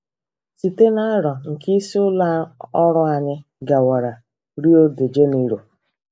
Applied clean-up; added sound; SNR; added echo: neural mask model Resemble Enhance denoiser.